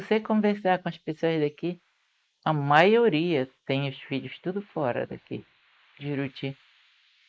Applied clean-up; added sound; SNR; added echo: neural mask model Resemble Enhance denoiser.